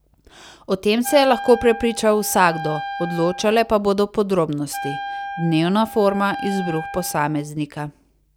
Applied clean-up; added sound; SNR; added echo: none; Wind instrument, woodwind instrument; 11 dB; none.